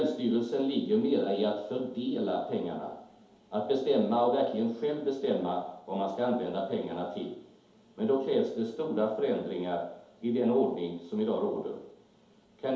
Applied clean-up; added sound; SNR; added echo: none; none; none; reverberation time 2.2 s.